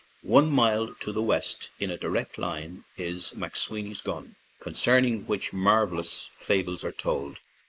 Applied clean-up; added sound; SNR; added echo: neural mask model Resemble Enhance denoiser.